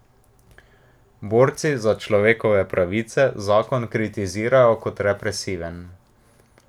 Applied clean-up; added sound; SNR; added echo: none; none; none; none.